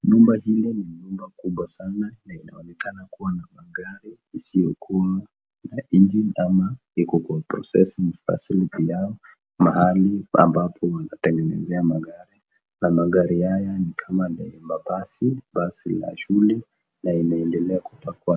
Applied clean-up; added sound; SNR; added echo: none; none; none; none.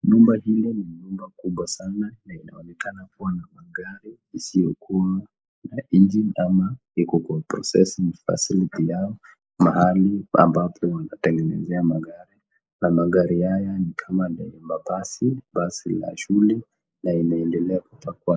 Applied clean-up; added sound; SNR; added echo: neural mask model Resemble Enhance denoiser.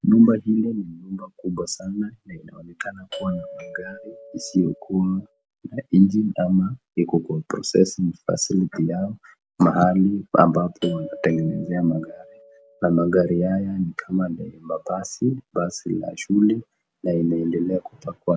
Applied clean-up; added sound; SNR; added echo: none; Doorbell; 16 dB; none.